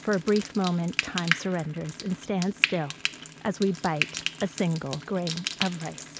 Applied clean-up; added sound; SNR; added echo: none; Frying (food); 5 dB; none.